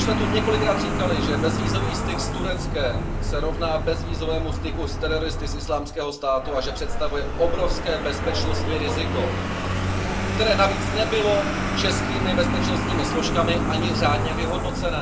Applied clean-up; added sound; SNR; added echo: none; Vehicle; -2 dB; reverberation time 0.2 s.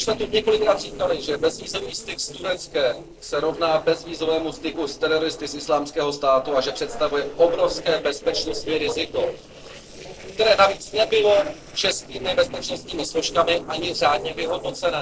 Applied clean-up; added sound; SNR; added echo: neural separator model SepFormer DNS4.